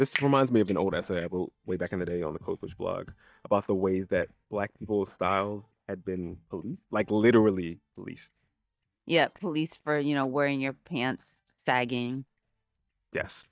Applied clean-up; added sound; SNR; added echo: neural mask model DeepFilterNet 3.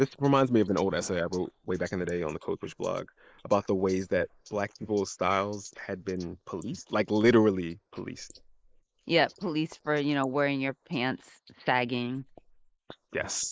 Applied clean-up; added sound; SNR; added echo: neural mask model Resemble Enhance denoiser.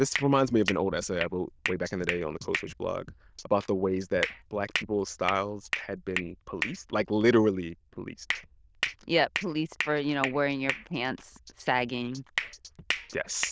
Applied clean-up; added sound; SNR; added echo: neural diffusion model UNIVERSE++.